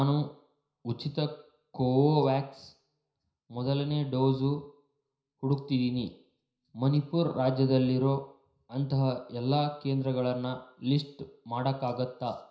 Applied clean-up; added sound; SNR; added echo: none; none; none; reverberation time 0.5 s.